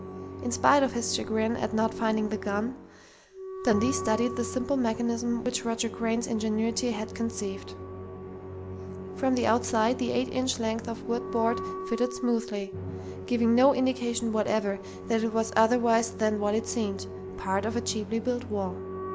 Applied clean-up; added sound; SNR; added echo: none; Wind instrument, woodwind instrument + Musical instrument; 10 dB; none.